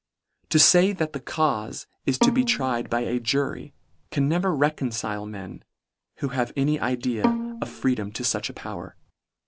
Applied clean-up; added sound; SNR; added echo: none; Bowed string instrument; 5 dB; none.